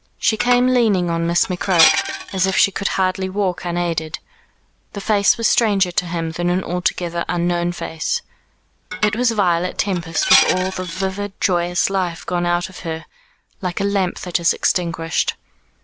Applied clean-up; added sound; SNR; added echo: none; Dishes, pots, and pans; 4 dB; none.